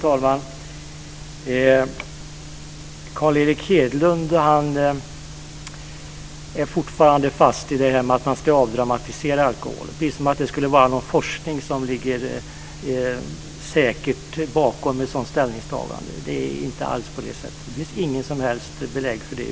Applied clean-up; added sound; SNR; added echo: none; none; none; none.